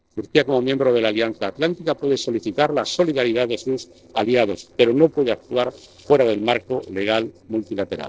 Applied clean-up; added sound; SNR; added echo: neural separator model SepFormer DNS4.